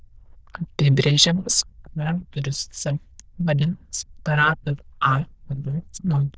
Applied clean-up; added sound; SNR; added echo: neural diffusion model UNIVERSE++.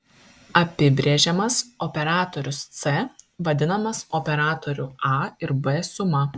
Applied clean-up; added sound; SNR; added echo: none; none; none; none.